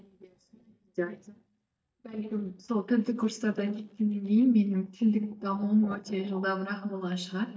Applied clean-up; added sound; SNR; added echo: neural mask model DeepFilterNet 3.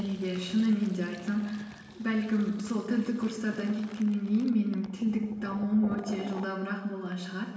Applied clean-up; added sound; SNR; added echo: none; Fill (with liquid); 18 dB; reverberation time 1.0 s.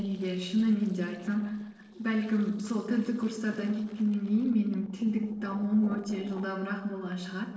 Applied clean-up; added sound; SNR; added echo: neural separator model SepFormer DNS4.